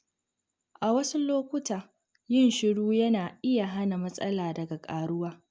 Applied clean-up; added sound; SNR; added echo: none; none; none; none.